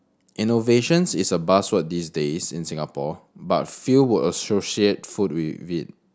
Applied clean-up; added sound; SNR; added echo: none; none; none; none.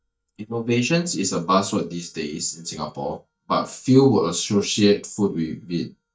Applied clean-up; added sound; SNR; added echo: neural mask model DeepFilterNet 3.